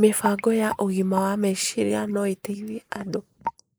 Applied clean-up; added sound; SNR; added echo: neural mask model Resemble Enhance denoiser.